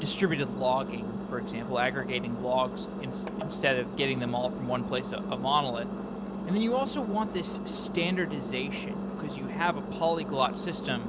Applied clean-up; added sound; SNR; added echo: none; Engine; 4 dB; none.